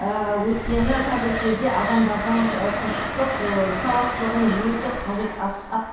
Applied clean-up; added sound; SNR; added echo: none; Train; 4 dB; reverberation time 0.7 s.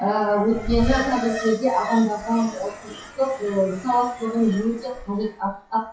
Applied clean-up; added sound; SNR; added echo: classical method WPE with log-MMSE.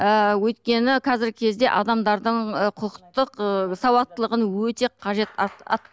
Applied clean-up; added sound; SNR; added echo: none; none; none; none.